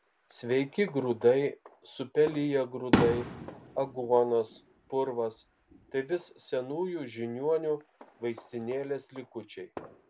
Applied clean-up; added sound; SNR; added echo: none; Fireworks; 8 dB; none.